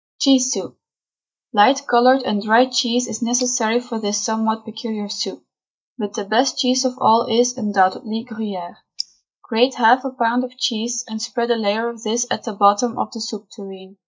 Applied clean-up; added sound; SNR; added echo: neural mask model DeepFilterNet 3.